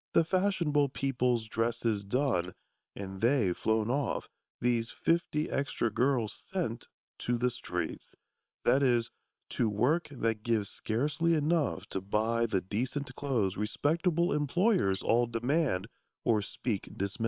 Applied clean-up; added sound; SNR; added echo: neural separator model SepFormer WHAM!.